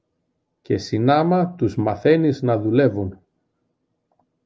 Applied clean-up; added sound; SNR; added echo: none; none; none; none.